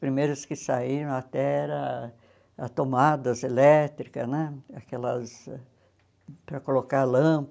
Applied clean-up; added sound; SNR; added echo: none; none; none; none.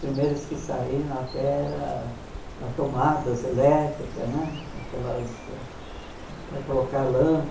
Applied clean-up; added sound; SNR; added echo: none; Bird; 11 dB; reverberation time 0.8 s.